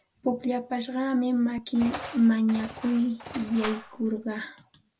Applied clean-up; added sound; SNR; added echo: none; Engine; 13 dB; none.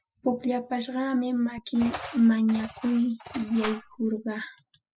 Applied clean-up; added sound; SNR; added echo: classical method spectral subtraction.